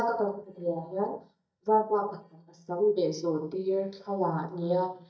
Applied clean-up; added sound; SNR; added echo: neural mask model DeepFilterNet 3.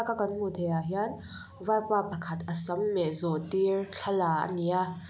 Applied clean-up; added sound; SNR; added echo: none; none; none; none.